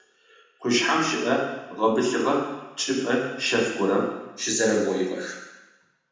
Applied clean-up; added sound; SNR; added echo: none; none; none; reverberation time 1.1 s.